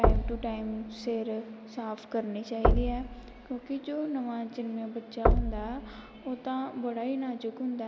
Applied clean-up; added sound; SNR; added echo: none; Knock; -2 dB; none.